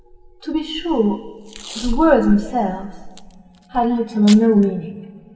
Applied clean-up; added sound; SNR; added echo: none; Packing tape, duct tape; 20 dB; reverberation time 1.7 s.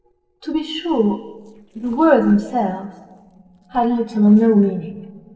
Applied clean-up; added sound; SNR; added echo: neural separator model SepFormer DNS4.